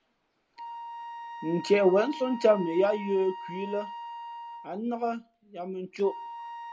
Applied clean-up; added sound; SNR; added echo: none; Wind instrument, woodwind instrument; 12 dB; none.